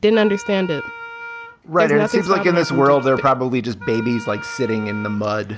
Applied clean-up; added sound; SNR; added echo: none; Wind instrument, woodwind instrument; 15 dB; none.